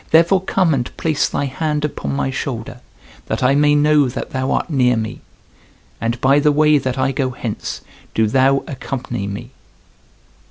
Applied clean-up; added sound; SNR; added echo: none; none; none; none.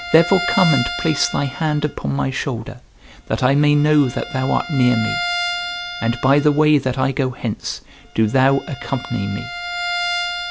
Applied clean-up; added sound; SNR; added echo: none; Bowed string instrument; 9 dB; none.